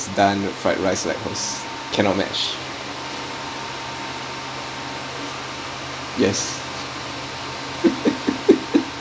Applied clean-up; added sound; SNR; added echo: none; none; none; none.